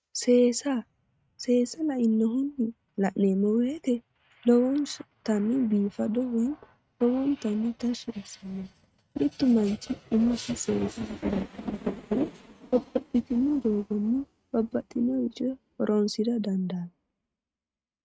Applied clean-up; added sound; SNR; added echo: neural mask model RNNoise.